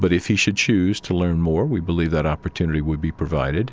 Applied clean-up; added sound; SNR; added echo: none; none; none; none.